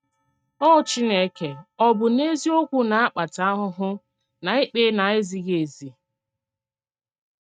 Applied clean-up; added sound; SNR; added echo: neural mask model RNNoise.